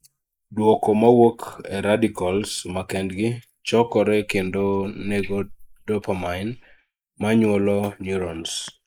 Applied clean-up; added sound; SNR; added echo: neural mask model Resemble Enhance denoiser.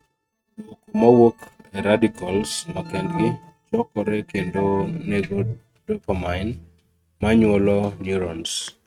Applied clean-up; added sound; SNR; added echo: neural mask model RNNoise.